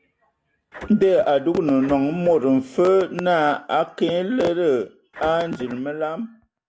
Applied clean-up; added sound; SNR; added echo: none; Printer; 20 dB; none.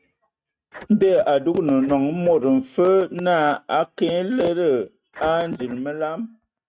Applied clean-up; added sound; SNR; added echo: neural mask model RNNoise.